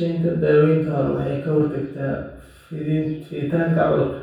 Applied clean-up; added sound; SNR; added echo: none; none; none; reverberation time 0.7 s.